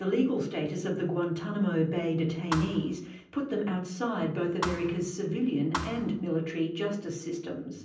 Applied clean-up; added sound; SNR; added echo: none; Thump, thud; 10 dB; reverberation time 0.6 s.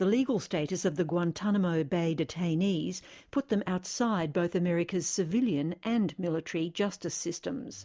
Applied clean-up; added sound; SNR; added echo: none; none; none; none.